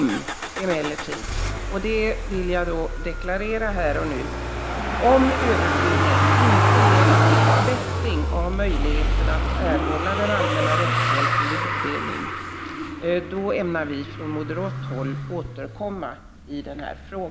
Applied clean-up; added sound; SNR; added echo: none; Motor vehicle (road); -4 dB; none.